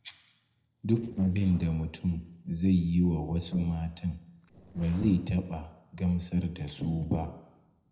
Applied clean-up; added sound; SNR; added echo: neural separator model SepFormer DNS4.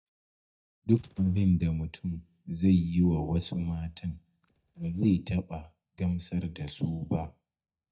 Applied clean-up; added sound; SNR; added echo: neural mask model DeepFilterNet 3.